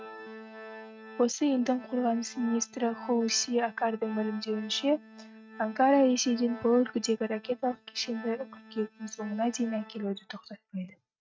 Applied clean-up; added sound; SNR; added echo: neural mask model RNNoise.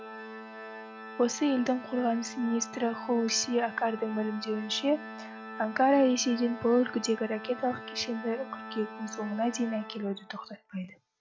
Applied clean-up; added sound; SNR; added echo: none; Organ; 13 dB; none.